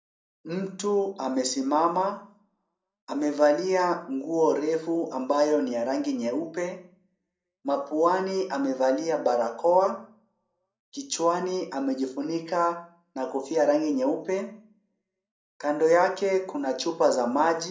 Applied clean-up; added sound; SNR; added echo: none; none; none; reverberation time 0.5 s.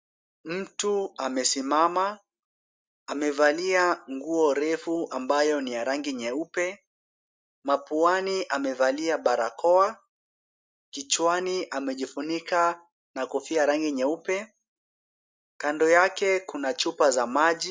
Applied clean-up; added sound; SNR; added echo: none; none; none; none.